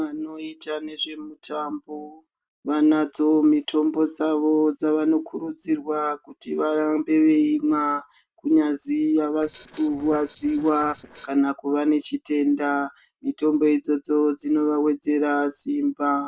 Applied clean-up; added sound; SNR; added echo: neural separator model SepFormer DNS4.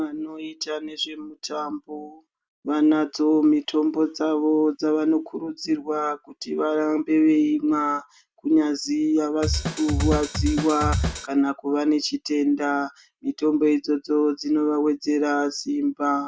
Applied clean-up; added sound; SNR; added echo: none; Drum kit; 2 dB; none.